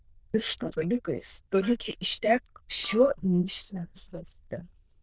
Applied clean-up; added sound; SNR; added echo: neural diffusion model UNIVERSE++.